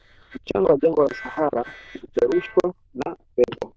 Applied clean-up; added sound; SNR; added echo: neural diffusion model UNIVERSE++.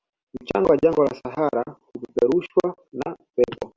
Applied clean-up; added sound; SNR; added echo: none; none; none; none.